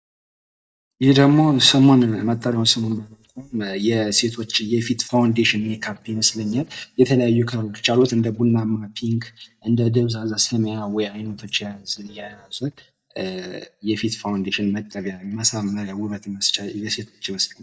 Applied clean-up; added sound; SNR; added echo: neural mask model DeepFilterNet 3.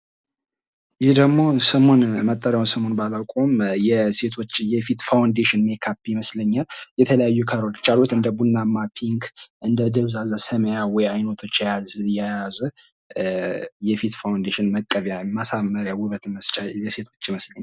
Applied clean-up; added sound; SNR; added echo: none; none; none; none.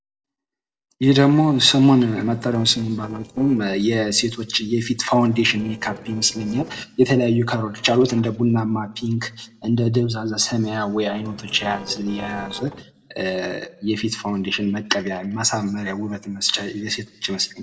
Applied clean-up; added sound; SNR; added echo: neural separator model SepFormer DNS4.